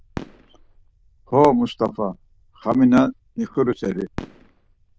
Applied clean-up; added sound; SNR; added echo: neural diffusion model UNIVERSE++.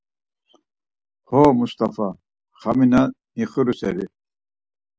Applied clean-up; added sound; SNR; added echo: none; none; none; none.